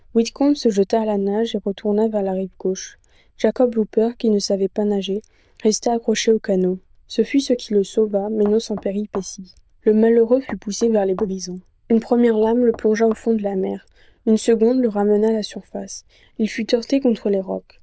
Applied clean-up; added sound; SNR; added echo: neural diffusion model UNIVERSE++.